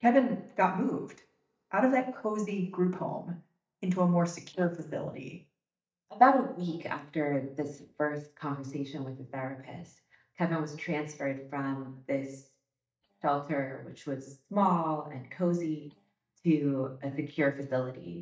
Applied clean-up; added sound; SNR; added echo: neural mask model DeepFilterNet 3.